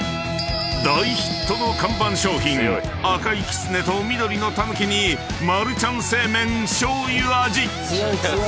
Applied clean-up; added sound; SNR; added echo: none; none; none; none.